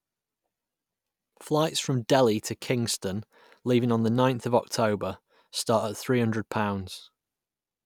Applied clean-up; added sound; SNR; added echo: none; none; none; none.